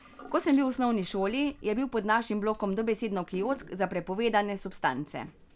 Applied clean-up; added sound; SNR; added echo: none; Drip / Sink (filling or washing) / Water tap, faucet; 19 dB; none.